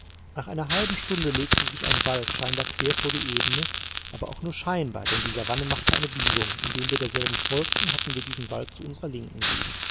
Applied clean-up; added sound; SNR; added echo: none; Crackle; -3 dB; none.